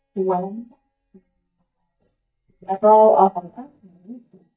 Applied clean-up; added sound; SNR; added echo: neural mask model DeepFilterNet 3.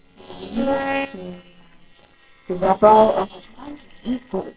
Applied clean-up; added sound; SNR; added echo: neural separator model SepFormer WHAMR!.